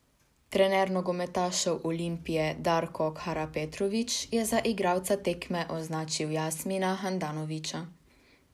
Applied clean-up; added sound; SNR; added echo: none; none; none; none.